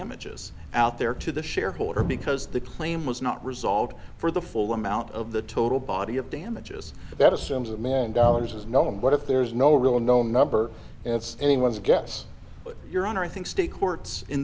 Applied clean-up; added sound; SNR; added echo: none; Thump, thud; 11 dB; none.